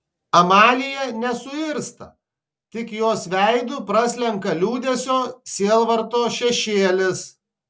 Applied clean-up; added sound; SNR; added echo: none; none; none; none.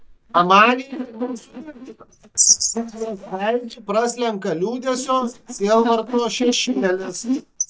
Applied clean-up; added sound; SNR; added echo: neural mask model DeepFilterNet 3.